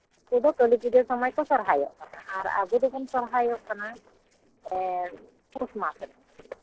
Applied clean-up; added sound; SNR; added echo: neural separator model SepFormer DNS4.